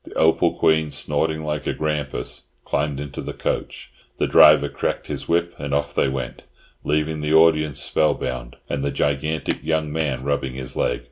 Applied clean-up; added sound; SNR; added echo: neural mask model Resemble Enhance denoiser.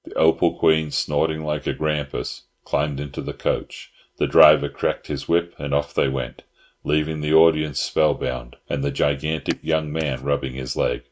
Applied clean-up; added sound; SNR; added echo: neural mask model RNNoise.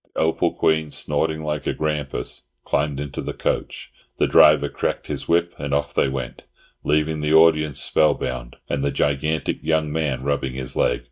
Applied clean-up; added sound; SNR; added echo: neural mask model DeepFilterNet 3.